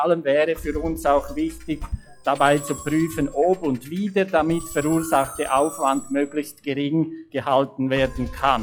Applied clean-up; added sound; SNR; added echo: classical method log-MMSE.